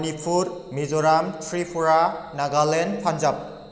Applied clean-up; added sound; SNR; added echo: none; none; none; none.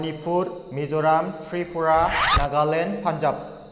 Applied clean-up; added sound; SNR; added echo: none; Zipper (clothing); 5 dB; none.